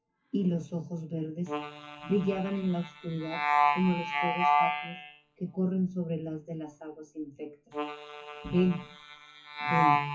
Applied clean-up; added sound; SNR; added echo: classical method WPE with log-MMSE.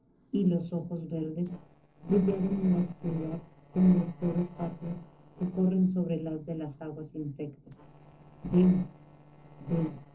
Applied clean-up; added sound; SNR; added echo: neural separator model SepFormer DNS4.